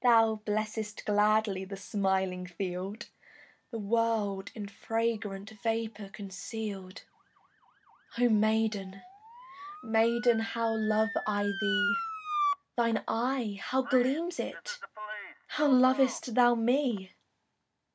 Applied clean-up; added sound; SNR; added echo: none; Motor vehicle (road) / Siren; 11 dB; none.